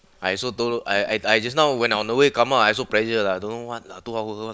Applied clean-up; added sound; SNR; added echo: none; none; none; none.